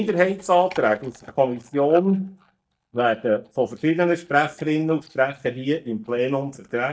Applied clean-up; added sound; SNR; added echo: neural mask model DeepFilterNet 3.